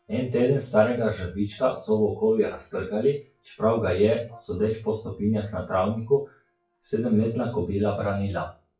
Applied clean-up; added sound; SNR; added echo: classical method WPE with log-MMSE.